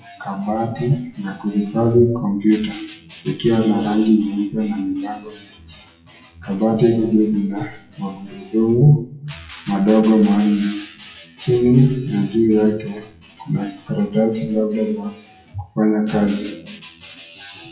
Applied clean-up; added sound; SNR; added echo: classical method WPE with log-MMSE.